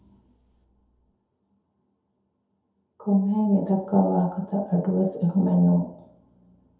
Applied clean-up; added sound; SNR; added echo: none; none; none; reverberation time 0.7 s.